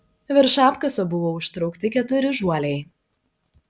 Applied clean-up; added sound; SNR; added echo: none; none; none; none.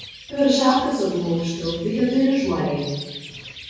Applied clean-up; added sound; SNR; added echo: none; Bird; 17 dB; reverberation time 1.3 s.